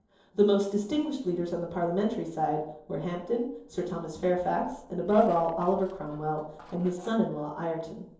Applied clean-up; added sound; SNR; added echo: neural separator model SepFormer DNS4.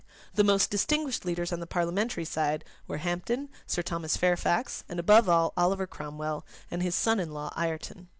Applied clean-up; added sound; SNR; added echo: none; none; none; none.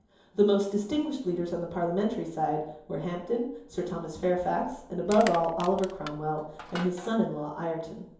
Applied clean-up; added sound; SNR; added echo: none; Crushing; 14 dB; reverberation time 2.8 s.